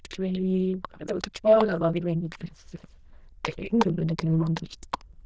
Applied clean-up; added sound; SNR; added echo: neural diffusion model UNIVERSE++.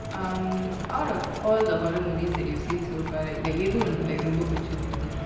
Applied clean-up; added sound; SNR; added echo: none; Livestock, farm animals, working animals; 11 dB; none.